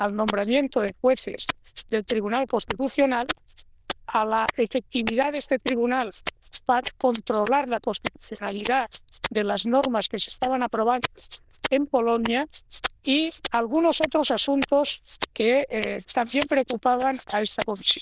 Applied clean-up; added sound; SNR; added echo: neural diffusion model UNIVERSE++.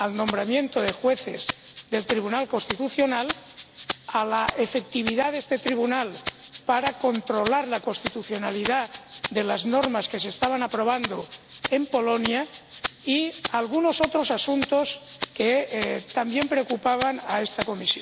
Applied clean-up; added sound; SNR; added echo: none; Rattle (instrument); 4 dB; none.